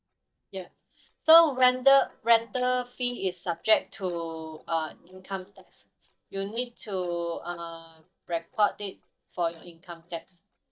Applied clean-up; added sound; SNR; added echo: neural mask model DeepFilterNet 3.